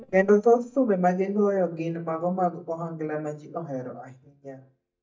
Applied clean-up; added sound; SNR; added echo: neural mask model DeepFilterNet 3.